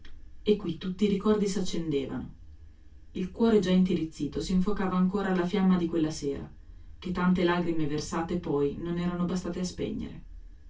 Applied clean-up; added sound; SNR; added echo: none; none; none; reverberation time 0.2 s.